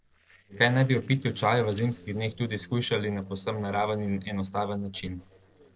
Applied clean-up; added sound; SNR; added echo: neural separator model SepFormer DNS4.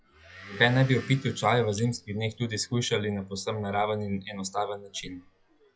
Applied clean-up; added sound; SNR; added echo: classical method log-MMSE.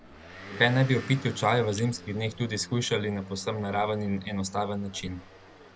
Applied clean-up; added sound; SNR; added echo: none; Motor vehicle (road) / Engine; 17 dB; none.